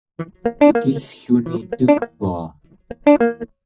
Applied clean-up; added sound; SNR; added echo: neural mask model DeepFilterNet 3.